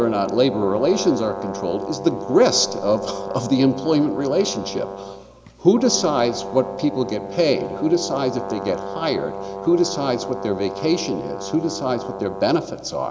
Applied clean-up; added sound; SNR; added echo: none; Brass instrument; 10 dB; none.